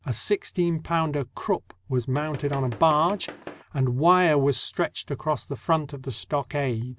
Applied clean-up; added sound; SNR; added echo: none; Tools; 15 dB; none.